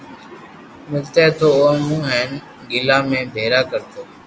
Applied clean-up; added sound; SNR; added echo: none; none; none; none.